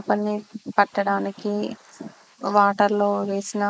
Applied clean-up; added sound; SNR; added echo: neural mask model Resemble Enhance denoiser.